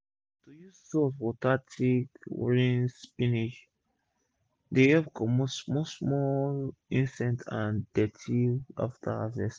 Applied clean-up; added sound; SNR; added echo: none; none; none; none.